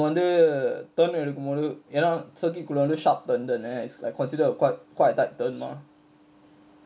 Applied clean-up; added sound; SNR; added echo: none; none; none; none.